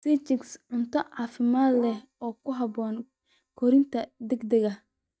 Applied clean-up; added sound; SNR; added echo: neural mask model DeepFilterNet 3.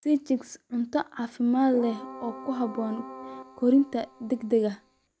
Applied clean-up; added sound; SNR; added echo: none; Keyboard (musical); 15 dB; none.